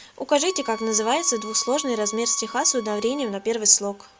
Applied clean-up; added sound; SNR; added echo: none; Bowed string instrument; 15 dB; none.